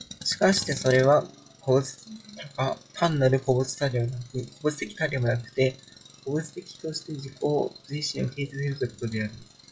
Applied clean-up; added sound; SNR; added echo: classical method WPE with log-MMSE.